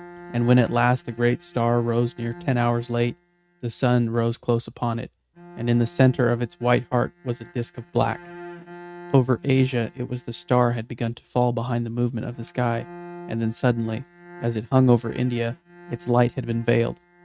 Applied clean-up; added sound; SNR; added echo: neural mask model RNNoise.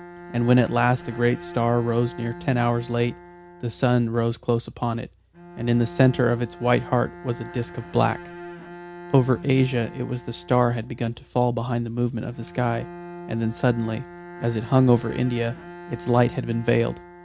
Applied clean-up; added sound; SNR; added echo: none; Bowed string instrument; 17 dB; none.